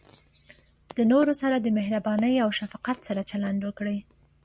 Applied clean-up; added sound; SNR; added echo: none; none; none; none.